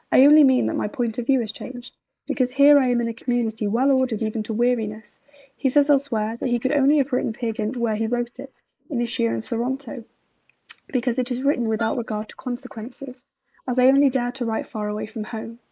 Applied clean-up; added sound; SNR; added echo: neural mask model Resemble Enhance denoiser.